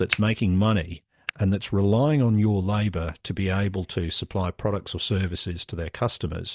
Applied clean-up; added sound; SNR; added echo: neural mask model DeepFilterNet 3.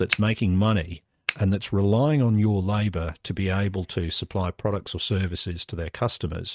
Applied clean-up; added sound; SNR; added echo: neural mask model RNNoise.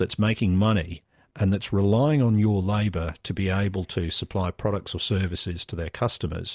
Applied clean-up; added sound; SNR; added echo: none; none; none; none.